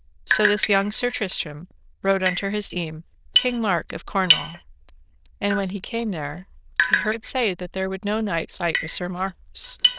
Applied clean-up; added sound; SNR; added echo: neural diffusion model UNIVERSE++.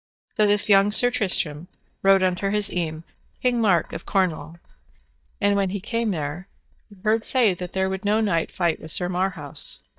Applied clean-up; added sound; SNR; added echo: neural mask model DeepFilterNet 3.